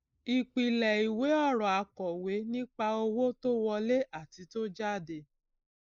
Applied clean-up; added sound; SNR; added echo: neural mask model Resemble Enhance denoiser.